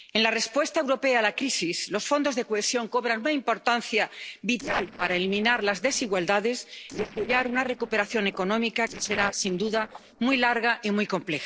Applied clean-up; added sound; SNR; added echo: neural separator model SepFormer DNS4.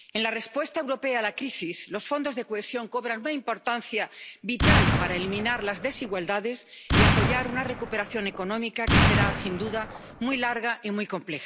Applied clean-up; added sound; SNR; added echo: none; Explosion; -4 dB; none.